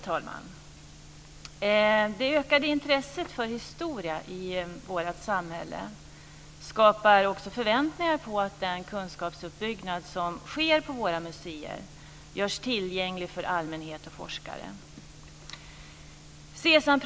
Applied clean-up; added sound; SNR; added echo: none; none; none; none.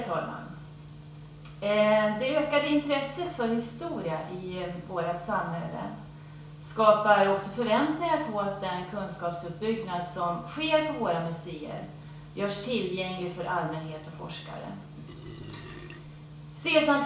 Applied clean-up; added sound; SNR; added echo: none; Burping, eructation; 18 dB; reverberation time 0.6 s.